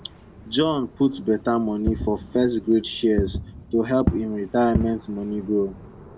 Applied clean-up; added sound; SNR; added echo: none; Fireworks; 8 dB; none.